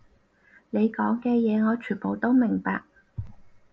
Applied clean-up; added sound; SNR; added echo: none; none; none; none.